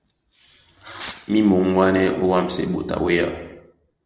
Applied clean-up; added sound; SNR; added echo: neural separator model SepFormer DNS4.